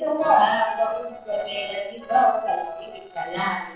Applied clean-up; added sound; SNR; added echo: neural separator model SepFormer DNS4.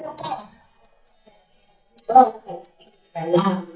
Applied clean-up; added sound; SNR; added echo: neural mask model DeepFilterNet 3.